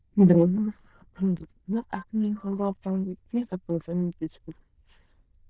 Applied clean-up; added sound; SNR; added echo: neural diffusion model UNIVERSE++.